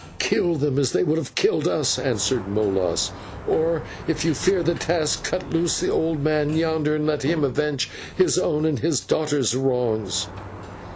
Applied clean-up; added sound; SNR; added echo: none; Sliding door; 16 dB; none.